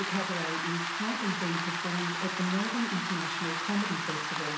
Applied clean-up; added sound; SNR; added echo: none; Rain; 0 dB; reverberation time 0.8 s.